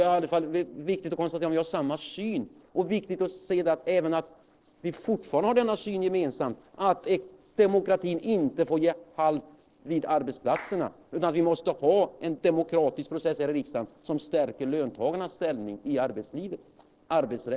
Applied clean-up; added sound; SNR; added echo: neural separator model SepFormer DNS4.